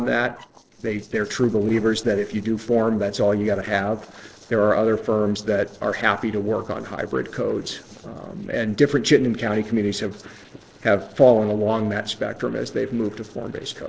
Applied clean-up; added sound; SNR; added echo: neural separator model SepFormer DNS4.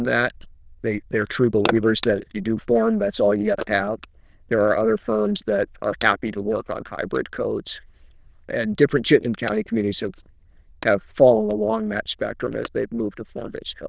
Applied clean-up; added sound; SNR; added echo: neural diffusion model UNIVERSE++.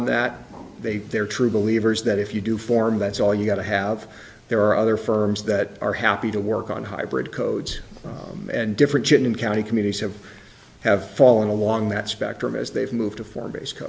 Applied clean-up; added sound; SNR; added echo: none; none; none; none.